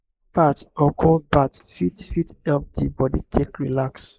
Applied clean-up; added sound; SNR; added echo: neural mask model Resemble Enhance denoiser.